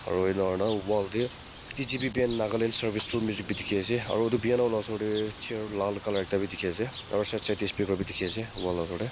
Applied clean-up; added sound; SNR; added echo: none; Bird; 15 dB; none.